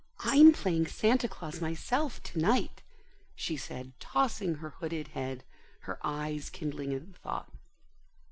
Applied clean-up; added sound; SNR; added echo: none; Tambourine; 15 dB; none.